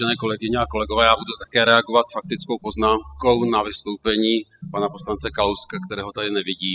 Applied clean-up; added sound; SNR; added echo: classical method spectral subtraction.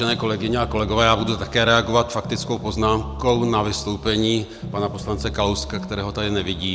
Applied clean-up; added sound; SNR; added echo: none; Piano; 11 dB; none.